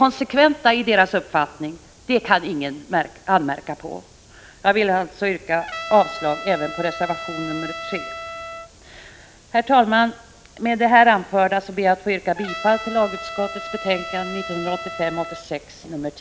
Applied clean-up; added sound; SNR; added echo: none; Trumpet; 11 dB; none.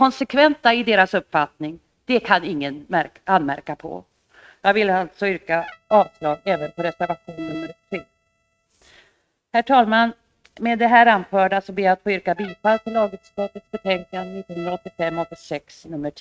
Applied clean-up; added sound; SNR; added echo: neural mask model RNNoise.